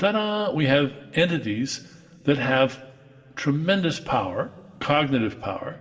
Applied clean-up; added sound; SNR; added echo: none; none; none; reverberation time 2.8 s.